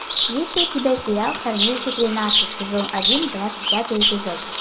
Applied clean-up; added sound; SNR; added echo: none; Bird vocalization, bird call, bird song; 0 dB; reverberation time 1.3 s.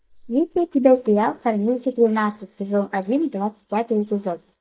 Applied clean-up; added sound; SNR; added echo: neural mask model DeepFilterNet 3.